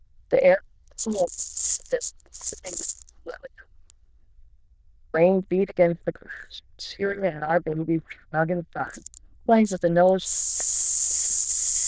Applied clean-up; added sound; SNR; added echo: neural diffusion model UNIVERSE++.